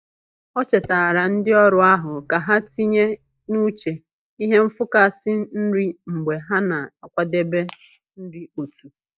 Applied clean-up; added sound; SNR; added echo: neural mask model DeepFilterNet 3.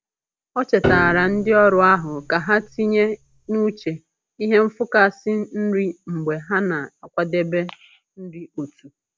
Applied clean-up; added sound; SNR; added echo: none; Piano; 8 dB; none.